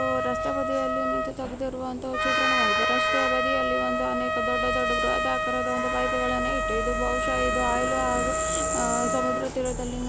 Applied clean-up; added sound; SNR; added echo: none; Trumpet; -2 dB; none.